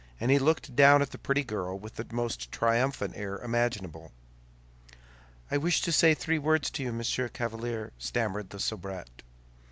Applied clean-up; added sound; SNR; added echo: none; none; none; none.